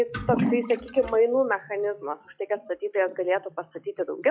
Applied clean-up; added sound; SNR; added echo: classical method log-MMSE.